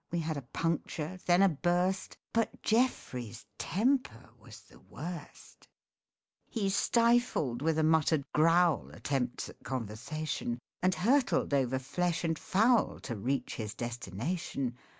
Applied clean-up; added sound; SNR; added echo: none; none; none; none.